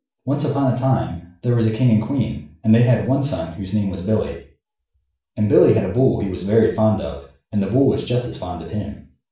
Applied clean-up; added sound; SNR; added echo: none; none; none; reverberation time 0.4 s.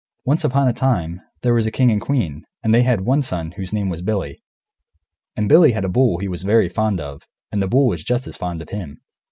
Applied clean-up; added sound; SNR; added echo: none; none; none; none.